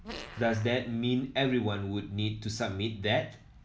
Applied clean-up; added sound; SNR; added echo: none; Fart; 16 dB; none.